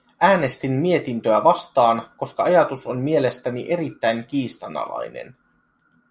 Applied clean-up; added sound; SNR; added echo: none; none; none; none.